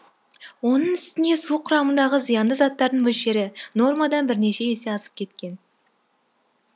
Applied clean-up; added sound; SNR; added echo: none; none; none; none.